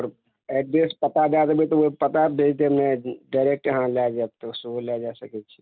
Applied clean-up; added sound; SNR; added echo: none; none; none; none.